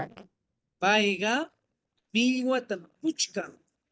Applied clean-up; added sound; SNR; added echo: neural mask model DeepFilterNet 3.